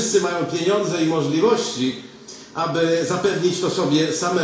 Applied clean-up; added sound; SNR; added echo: none; none; none; reverberation time 0.7 s.